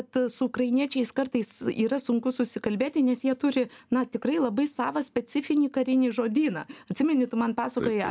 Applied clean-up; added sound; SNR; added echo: none; none; none; none.